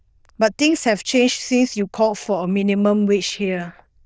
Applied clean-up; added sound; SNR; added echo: neural diffusion model UNIVERSE++.